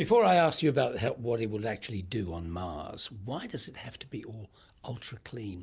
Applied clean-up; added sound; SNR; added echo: none; none; none; none.